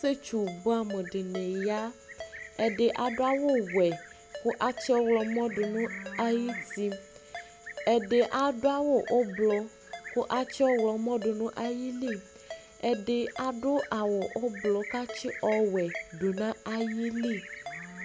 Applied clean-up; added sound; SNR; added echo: none; Livestock, farm animals, working animals + Ringtone; 13 dB; none.